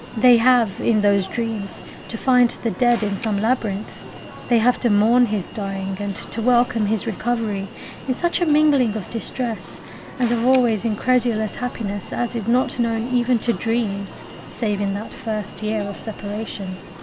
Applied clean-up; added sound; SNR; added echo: none; Alarm; 15 dB; none.